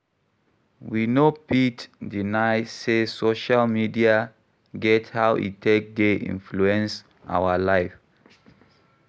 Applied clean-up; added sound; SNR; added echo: none; none; none; none.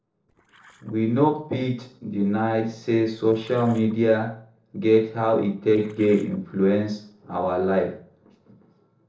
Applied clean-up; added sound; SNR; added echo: neural separator model SepFormer DNS4.